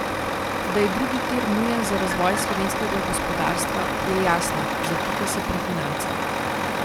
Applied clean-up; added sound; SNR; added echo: none; Truck; -2 dB; none.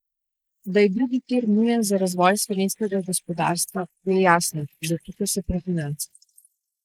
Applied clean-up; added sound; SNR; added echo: neural mask model Resemble Enhance denoiser.